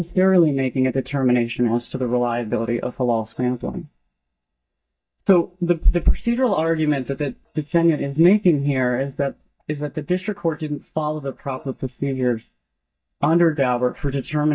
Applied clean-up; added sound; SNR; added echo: neural mask model DeepFilterNet 3.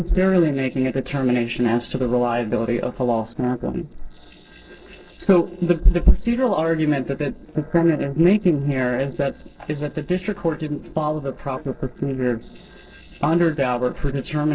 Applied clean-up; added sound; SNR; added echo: neural separator model SepFormer DNS4.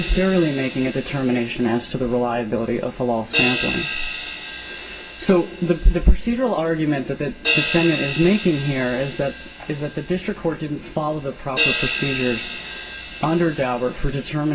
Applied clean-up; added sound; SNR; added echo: none; Crash cymbal; 8 dB; reverberation time 0.2 s.